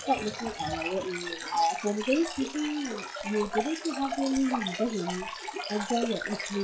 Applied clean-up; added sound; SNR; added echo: classical method log-MMSE.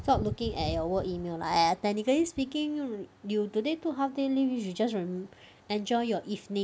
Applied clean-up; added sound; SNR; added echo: none; none; none; none.